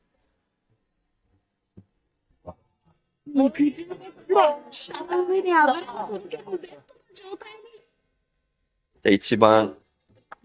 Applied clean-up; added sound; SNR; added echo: neural mask model DeepFilterNet 3.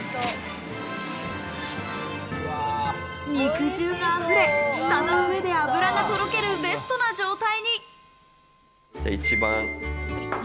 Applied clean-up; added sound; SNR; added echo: none; Wind chime; 9 dB; none.